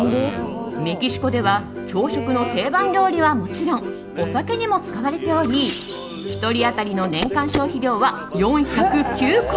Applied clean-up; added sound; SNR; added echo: none; Telephone; 12 dB; none.